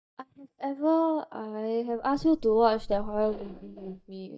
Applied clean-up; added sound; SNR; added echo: neural mask model DeepFilterNet 3.